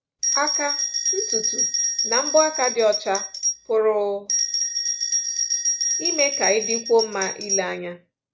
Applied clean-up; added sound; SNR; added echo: none; Bell; 0 dB; none.